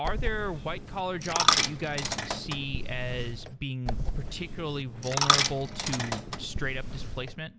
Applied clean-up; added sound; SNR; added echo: none; Coin (dropping); -4 dB; none.